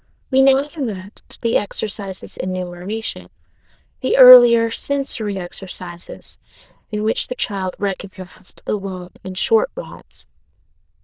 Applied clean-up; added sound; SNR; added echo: neural diffusion model UNIVERSE++.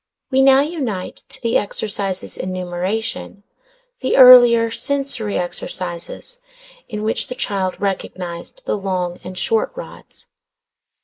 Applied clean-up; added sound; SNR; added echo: neural mask model Resemble Enhance denoiser.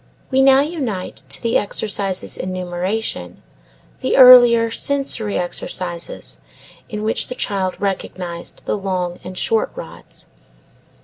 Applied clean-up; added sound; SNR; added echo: none; none; none; none.